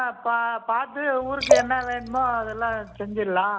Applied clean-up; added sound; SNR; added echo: none; Liquid; 1 dB; none.